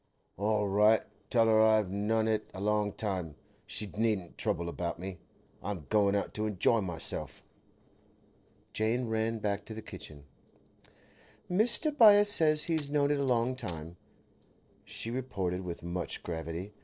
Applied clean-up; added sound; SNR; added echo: neural separator model SepFormer DNS4.